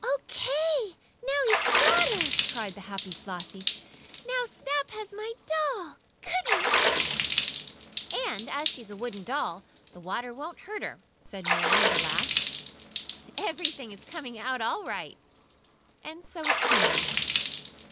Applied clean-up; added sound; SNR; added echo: none; Water / Splash, splatter; -4 dB; none.